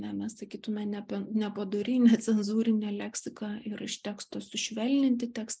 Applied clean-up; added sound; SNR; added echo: none; none; none; none.